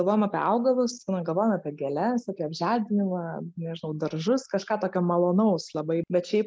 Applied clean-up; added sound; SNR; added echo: none; none; none; none.